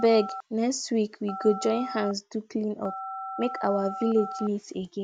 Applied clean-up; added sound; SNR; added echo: none; Telephone; 11 dB; none.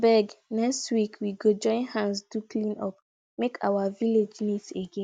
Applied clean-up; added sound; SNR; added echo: none; none; none; none.